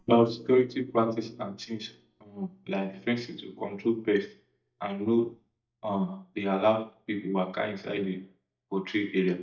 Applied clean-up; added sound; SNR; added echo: neural mask model DeepFilterNet 3.